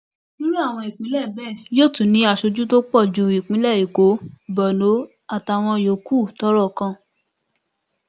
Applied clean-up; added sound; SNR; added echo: none; none; none; none.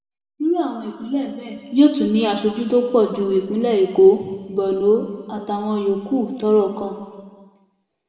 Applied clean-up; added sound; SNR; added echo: none; none; none; reverberation time 1.5 s.